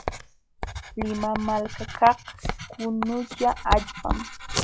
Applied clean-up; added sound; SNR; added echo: classical method log-MMSE.